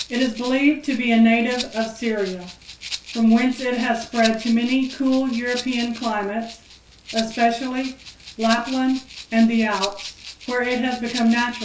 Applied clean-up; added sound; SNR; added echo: none; Rattle (instrument); 14 dB; reverberation time 0.3 s.